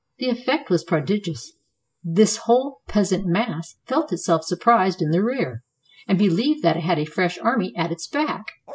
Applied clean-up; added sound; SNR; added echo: neural mask model Resemble Enhance denoiser.